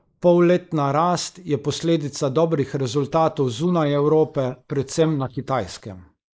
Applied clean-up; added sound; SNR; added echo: neural mask model Resemble Enhance denoiser.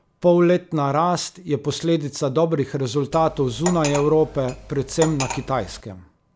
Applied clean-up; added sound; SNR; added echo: none; Cutlery, silverware; 11 dB; none.